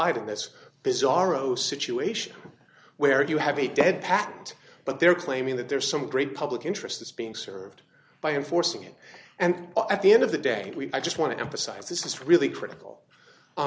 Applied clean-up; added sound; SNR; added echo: none; none; none; none.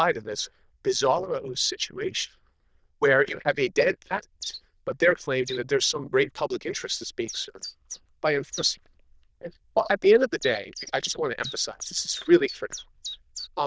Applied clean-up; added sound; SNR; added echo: neural diffusion model UNIVERSE++.